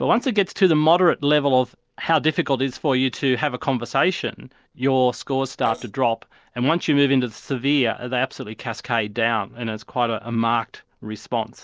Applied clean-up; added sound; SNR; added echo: neural separator model SepFormer DNS4.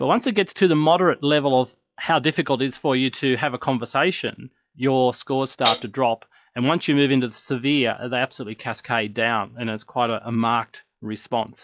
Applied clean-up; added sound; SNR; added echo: classical method log-MMSE.